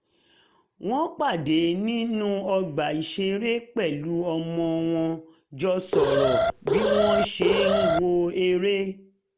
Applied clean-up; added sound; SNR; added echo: none; Alarm; -3 dB; none.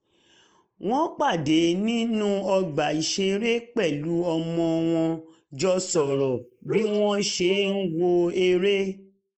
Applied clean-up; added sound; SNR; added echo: neural mask model Resemble Enhance denoiser.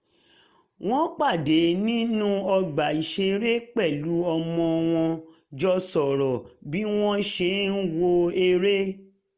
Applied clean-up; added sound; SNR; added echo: none; none; none; none.